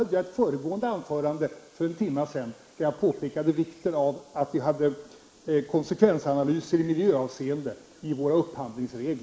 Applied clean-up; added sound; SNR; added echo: neural mask model Resemble Enhance denoiser.